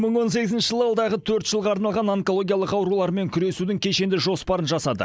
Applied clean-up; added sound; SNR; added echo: none; none; none; none.